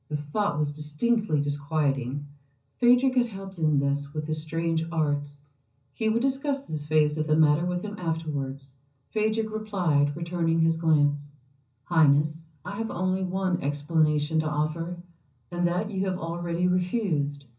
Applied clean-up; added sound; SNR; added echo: none; none; none; reverberation time 0.5 s.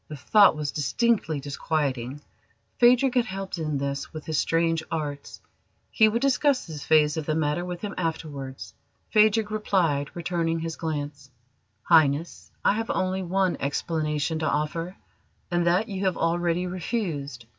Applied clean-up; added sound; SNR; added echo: none; none; none; none.